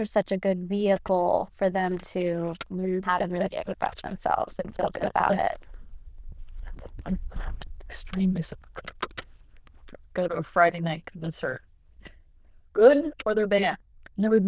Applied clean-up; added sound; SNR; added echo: neural diffusion model UNIVERSE++.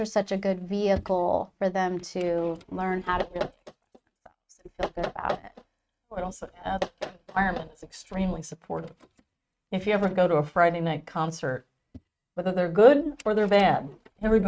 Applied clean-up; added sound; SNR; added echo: neural mask model RNNoise.